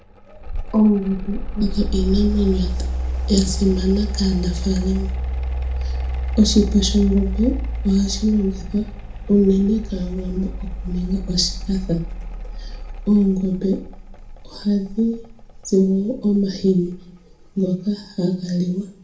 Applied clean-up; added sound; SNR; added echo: none; Mechanical fan; 5 dB; reverberation time 0.4 s.